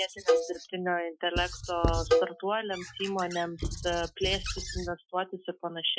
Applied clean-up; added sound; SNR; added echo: classical method Wiener filter.